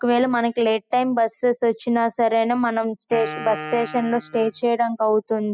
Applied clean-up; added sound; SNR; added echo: classical method spectral subtraction.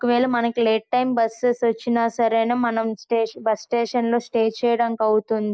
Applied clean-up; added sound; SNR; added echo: neural mask model Resemble Enhance denoiser.